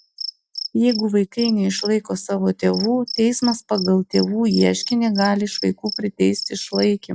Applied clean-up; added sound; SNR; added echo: classical method log-MMSE.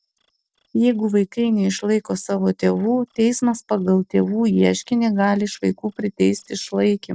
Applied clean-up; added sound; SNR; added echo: neural separator model SepFormer DNS4.